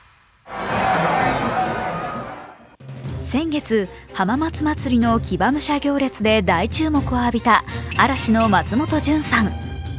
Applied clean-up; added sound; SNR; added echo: none; none; none; none.